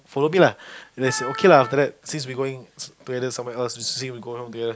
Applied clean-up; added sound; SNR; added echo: none; Wind instrument, woodwind instrument; 12 dB; none.